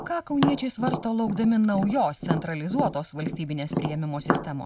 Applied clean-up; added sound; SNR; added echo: none; Tap; 5 dB; none.